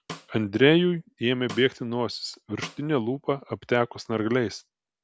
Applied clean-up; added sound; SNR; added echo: none; Snare drum; 19 dB; none.